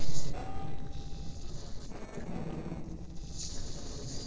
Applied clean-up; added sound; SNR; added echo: neural separator model SepFormer DNS4.